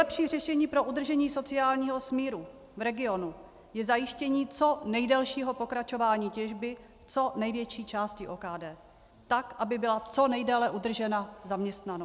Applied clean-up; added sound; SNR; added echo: none; none; none; none.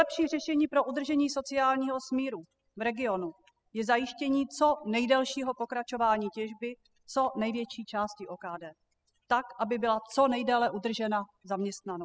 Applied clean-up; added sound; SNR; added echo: classical method spectral subtraction.